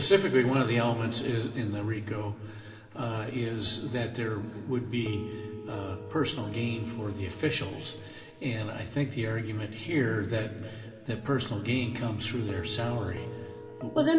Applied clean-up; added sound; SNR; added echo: none; Guitar; 16 dB; reverberation time 2.4 s.